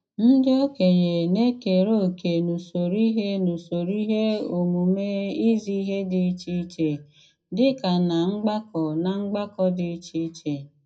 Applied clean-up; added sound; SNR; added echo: none; none; none; reverberation time 0.4 s.